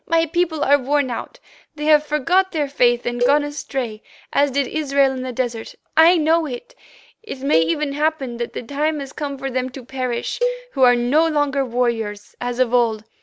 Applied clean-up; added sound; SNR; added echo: none; Cowbell; 8 dB; none.